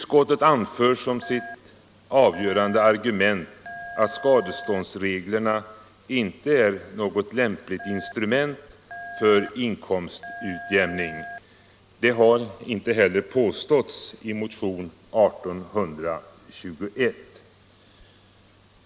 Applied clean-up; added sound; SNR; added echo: none; Telephone; 14 dB; none.